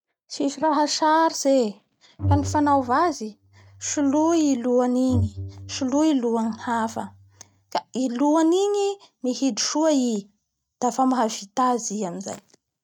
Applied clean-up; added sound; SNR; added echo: neural mask model RNNoise.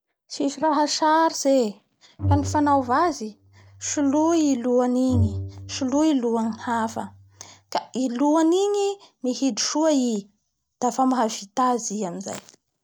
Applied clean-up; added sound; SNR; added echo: none; Bowed string instrument; 8 dB; none.